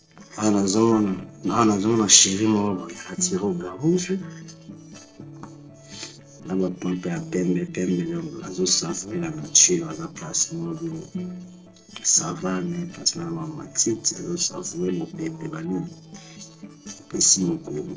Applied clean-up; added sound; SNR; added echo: neural separator model SepFormer DNS4.